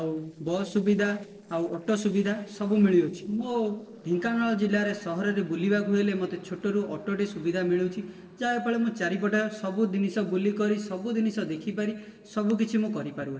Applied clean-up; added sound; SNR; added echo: neural separator model SepFormer DNS4.